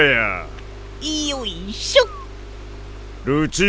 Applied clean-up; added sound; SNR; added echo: none; Engine starting; 12 dB; none.